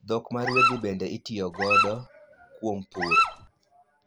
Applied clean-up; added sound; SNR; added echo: none; Dog; -5 dB; none.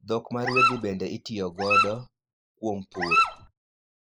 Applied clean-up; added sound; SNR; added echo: neural mask model Resemble Enhance denoiser.